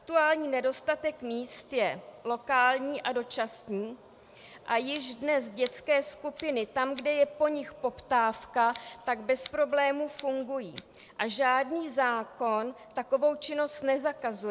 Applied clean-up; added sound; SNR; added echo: none; Scissors; 16 dB; none.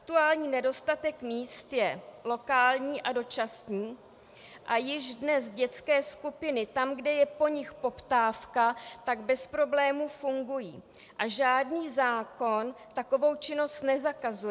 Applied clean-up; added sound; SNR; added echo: none; none; none; none.